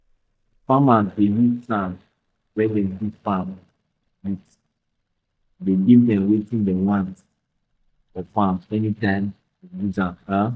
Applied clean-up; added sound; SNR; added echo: neural mask model DeepFilterNet 3.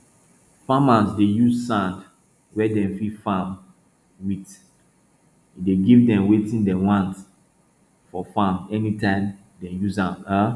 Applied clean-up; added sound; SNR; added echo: none; none; none; none.